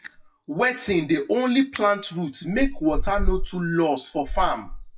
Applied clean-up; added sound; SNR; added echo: classical method WPE with log-MMSE.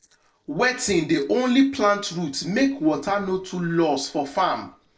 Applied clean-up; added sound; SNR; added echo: neural separator model SepFormer DNS4.